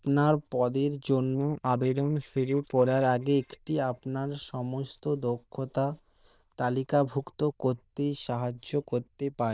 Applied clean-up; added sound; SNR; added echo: neural diffusion model UNIVERSE++.